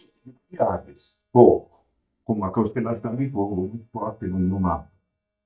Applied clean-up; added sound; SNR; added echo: neural mask model DeepFilterNet 3.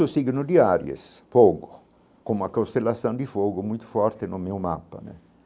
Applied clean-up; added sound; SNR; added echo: none; none; none; none.